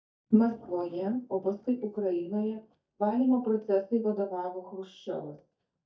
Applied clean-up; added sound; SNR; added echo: neural mask model DeepFilterNet 3.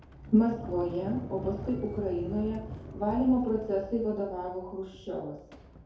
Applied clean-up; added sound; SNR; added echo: none; Sliding door; 12 dB; reverberation time 2.3 s.